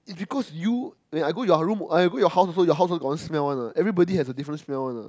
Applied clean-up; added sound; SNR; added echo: none; none; none; none.